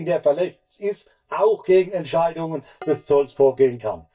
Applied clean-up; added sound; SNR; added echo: neural mask model DeepFilterNet 3.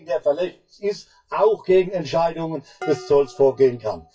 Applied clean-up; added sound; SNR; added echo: classical method WPE with log-MMSE.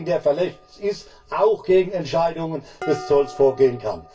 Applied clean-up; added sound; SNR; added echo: none; Dishes, pots, and pans; 18 dB; reverberation time 0.2 s.